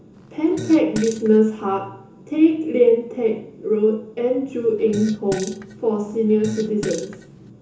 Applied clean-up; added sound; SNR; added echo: none; Fart; 15 dB; reverberation time 0.7 s.